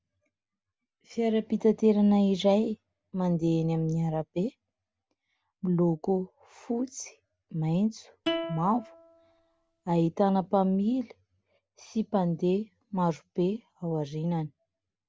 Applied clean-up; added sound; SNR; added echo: none; Plucked string instrument; 10 dB; none.